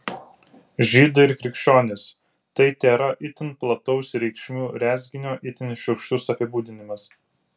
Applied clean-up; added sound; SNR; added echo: none; none; none; none.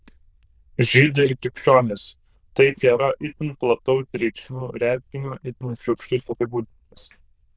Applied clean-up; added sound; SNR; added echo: neural diffusion model UNIVERSE++.